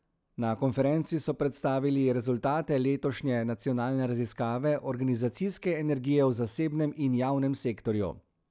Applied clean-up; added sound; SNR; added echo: none; none; none; none.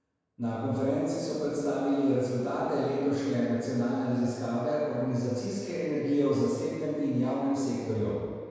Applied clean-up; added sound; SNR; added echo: none; none; none; reverberation time 1.9 s.